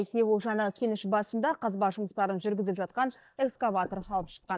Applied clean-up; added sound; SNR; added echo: neural mask model DeepFilterNet 3.